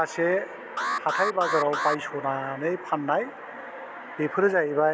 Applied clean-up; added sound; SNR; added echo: none; Alarm; 3 dB; none.